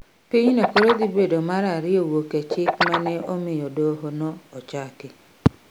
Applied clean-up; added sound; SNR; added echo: none; Guitar; 5 dB; none.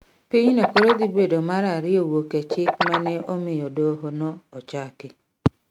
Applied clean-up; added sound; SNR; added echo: neural mask model RNNoise.